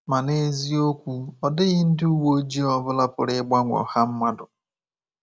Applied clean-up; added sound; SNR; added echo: none; none; none; none.